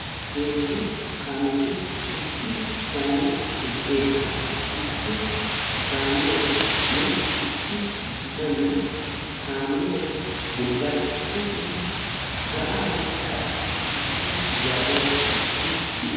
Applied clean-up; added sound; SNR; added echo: none; Wind; -4 dB; reverberation time 1.9 s.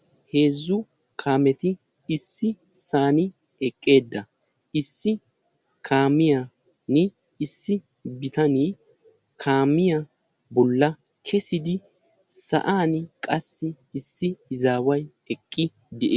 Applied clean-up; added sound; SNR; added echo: none; none; none; none.